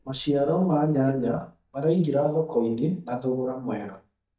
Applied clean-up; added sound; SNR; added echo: neural mask model DeepFilterNet 3.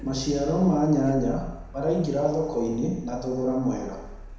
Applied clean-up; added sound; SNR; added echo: none; Car; 16 dB; reverberation time 1.0 s.